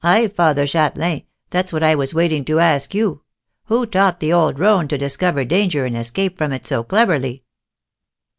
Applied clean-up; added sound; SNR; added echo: none; none; none; none.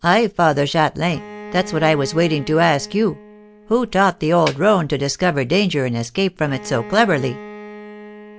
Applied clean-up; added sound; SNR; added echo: none; Snare drum + Bowed string instrument; 18 dB; none.